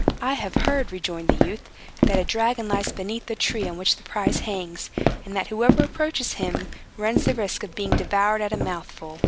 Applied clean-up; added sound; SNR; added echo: none; Walk, footsteps; -1 dB; none.